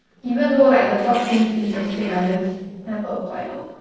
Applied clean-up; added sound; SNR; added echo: neural separator model SepFormer DNS4.